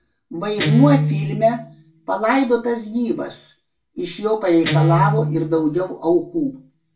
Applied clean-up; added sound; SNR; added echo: none; Guitar; 4 dB; reverberation time 0.3 s.